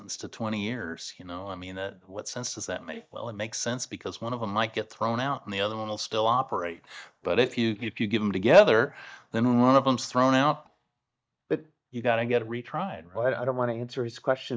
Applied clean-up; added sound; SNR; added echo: neural mask model DeepFilterNet 3.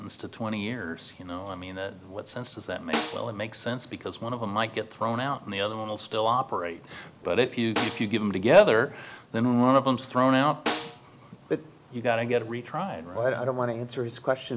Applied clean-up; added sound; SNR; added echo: none; Snare drum; 8 dB; none.